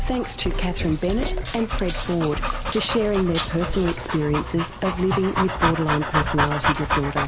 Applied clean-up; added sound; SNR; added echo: none; Dog; 3 dB; none.